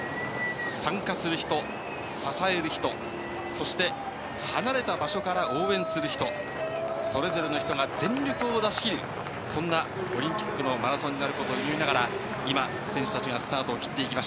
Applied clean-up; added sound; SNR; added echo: none; Livestock, farm animals, working animals; 16 dB; none.